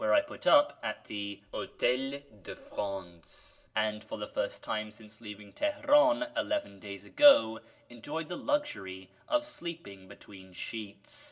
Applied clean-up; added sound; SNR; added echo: none; none; none; reverberation time 0.4 s.